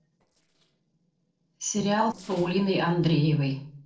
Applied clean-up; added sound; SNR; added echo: neural separator model SepFormer DNS4.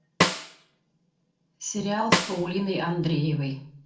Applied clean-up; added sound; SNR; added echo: none; Snare drum; 0 dB; reverberation time 0.4 s.